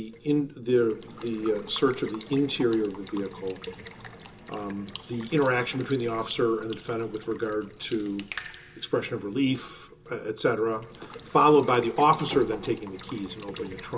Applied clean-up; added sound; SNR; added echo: none; Water tap, faucet / Water / Liquid; 17 dB; reverberation time 0.2 s.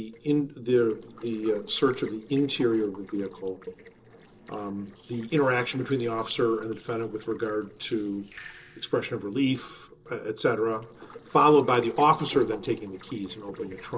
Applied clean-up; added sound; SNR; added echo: neural separator model SepFormer DNS4.